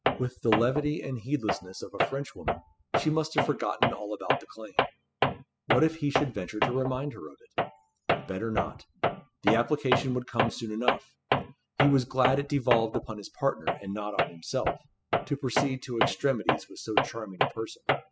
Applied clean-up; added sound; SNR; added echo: classical method spectral subtraction.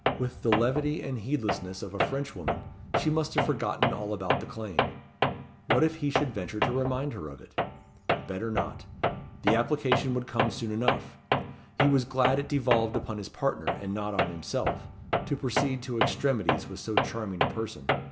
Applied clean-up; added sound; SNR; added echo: none; Tools; 0 dB; none.